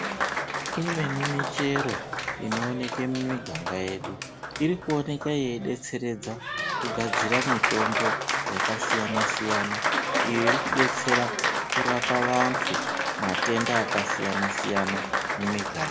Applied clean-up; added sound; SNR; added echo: none; Applause; -2 dB; none.